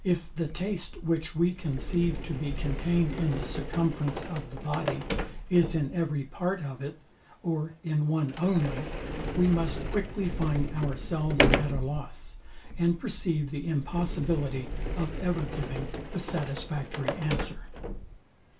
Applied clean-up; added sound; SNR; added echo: none; Sliding door; 4 dB; reverberation time 0.2 s.